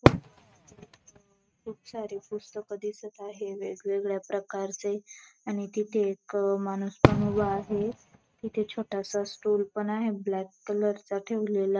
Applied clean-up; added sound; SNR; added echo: neural mask model RNNoise.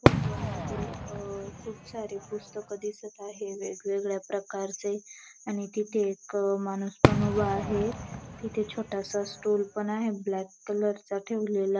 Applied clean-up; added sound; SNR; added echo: none; Fireworks; -2 dB; none.